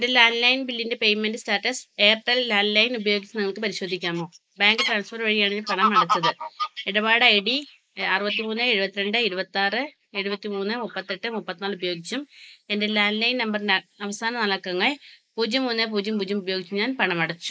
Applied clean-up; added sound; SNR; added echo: neural mask model Resemble Enhance denoiser.